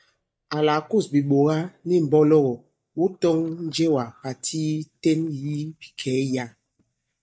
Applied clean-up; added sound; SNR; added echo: neural mask model DeepFilterNet 3.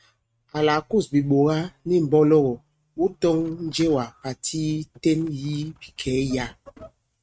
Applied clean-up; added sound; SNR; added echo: neural mask model RNNoise.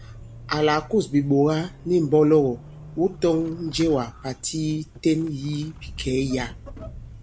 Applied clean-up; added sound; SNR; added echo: none; Squeak / Accelerating, revving, vroom / Vehicle; 17 dB; none.